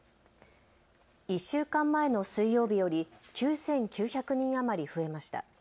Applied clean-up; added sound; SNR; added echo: none; none; none; none.